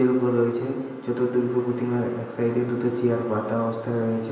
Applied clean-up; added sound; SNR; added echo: none; none; none; reverberation time 1.0 s.